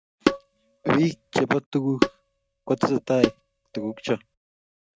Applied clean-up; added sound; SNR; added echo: neural mask model RNNoise.